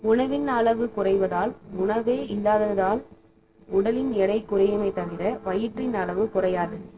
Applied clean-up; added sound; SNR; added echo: neural separator model SepFormer DNS4.